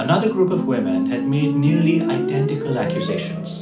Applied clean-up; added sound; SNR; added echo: none; Squeak; 3 dB; reverberation time 0.4 s.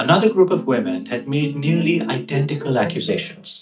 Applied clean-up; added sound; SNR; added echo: neural mask model DeepFilterNet 3.